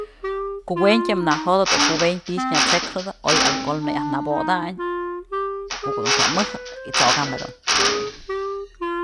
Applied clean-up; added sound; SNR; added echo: none; Wind instrument, woodwind instrument + Drill; -1 dB; none.